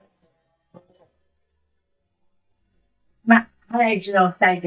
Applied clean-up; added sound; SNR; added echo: neural mask model DeepFilterNet 3.